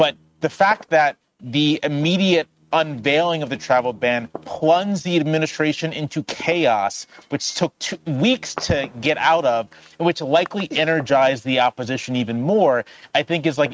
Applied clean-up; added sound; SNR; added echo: neural mask model RNNoise.